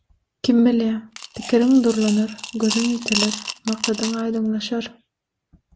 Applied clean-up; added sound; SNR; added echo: none; Coin (dropping) / Glass; 8 dB; none.